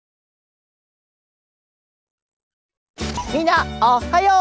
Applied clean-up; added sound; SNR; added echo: none; none; none; none.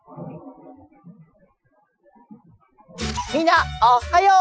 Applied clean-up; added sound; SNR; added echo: classical method Wiener filter.